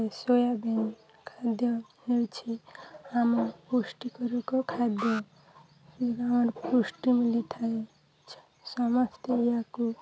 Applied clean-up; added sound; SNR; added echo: none; Alarm; 14 dB; none.